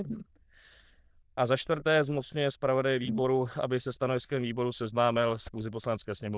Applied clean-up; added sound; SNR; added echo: neural diffusion model UNIVERSE++.